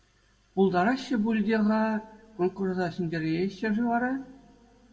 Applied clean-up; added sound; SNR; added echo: none; none; none; reverberation time 1.1 s.